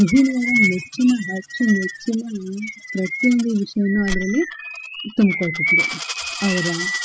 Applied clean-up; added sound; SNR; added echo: classical method spectral subtraction.